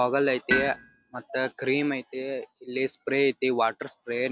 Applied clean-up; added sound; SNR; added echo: none; Tools; 8 dB; none.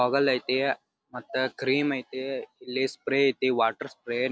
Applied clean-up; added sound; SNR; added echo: none; none; none; none.